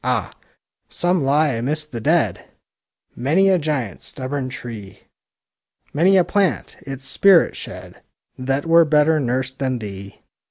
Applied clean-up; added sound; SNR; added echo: none; none; none; none.